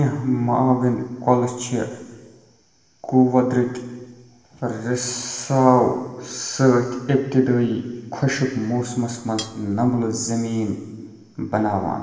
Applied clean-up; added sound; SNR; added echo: none; Cutlery, silverware; 15 dB; reverberation time 1.4 s.